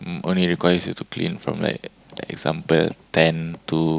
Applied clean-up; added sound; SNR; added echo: none; none; none; none.